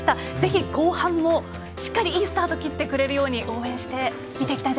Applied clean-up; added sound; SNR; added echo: none; none; none; none.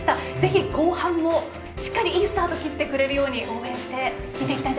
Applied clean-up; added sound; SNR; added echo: none; Bell / Drum / Drum kit; 16 dB; reverberation time 0.5 s.